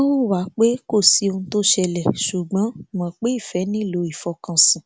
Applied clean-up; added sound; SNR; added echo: none; none; none; none.